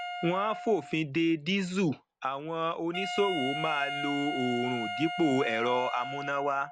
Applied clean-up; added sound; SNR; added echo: none; Wind instrument, woodwind instrument; 7 dB; none.